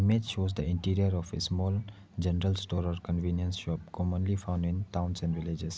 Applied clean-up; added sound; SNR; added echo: none; none; none; none.